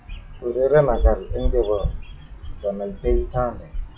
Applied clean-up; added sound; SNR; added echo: classical method WPE with log-MMSE.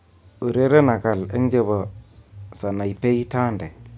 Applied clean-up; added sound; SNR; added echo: none; none; none; none.